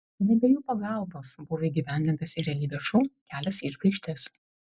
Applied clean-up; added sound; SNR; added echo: neural mask model Resemble Enhance denoiser.